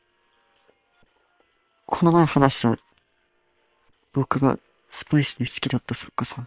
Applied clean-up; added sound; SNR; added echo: neural separator model SepFormer WHAM!.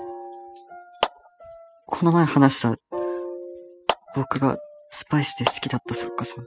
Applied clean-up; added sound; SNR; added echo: classical method spectral subtraction.